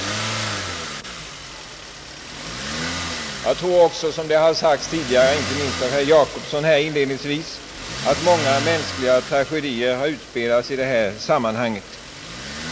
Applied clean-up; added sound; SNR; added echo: none; Motor vehicle (road); 9 dB; none.